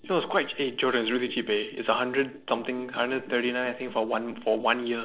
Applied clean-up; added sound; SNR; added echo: neural separator model SepFormer DNS4.